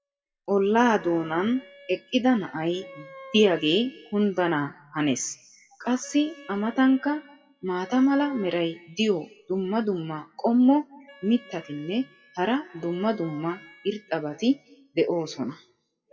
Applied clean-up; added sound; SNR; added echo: classical method WPE with log-MMSE.